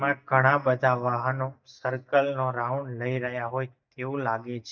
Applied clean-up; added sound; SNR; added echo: neural mask model DeepFilterNet 3.